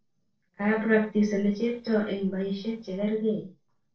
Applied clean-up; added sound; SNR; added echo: neural separator model SepFormer DNS4.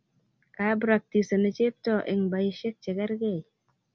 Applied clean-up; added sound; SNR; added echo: none; none; none; none.